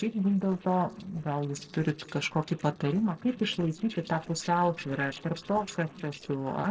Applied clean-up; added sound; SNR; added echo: neural separator model SepFormer DNS4.